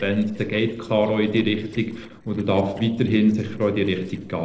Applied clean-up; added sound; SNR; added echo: neural separator model SepFormer DNS4.